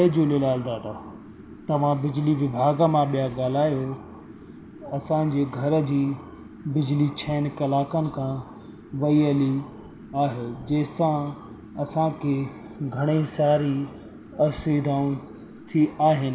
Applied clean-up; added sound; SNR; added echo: none; none; none; none.